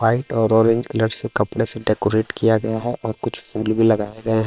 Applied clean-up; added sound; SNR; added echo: neural separator model SepFormer WHAM!.